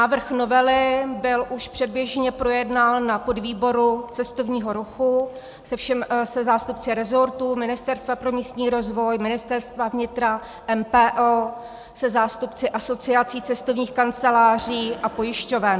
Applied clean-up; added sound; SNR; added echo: none; none; none; none.